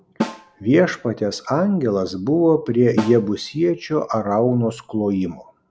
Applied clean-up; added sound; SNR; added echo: none; Snare drum; 13 dB; none.